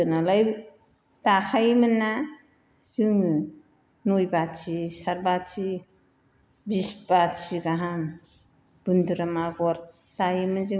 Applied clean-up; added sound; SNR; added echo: none; none; none; none.